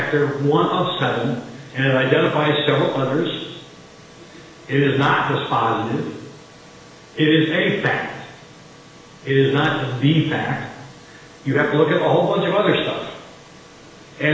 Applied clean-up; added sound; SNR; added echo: none; none; none; reverberation time 0.9 s.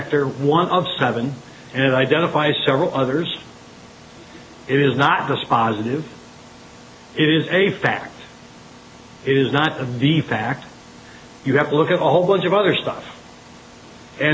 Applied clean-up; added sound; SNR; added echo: none; none; none; none.